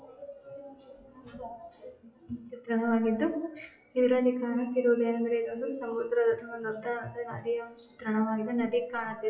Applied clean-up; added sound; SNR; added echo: classical method WPE with log-MMSE.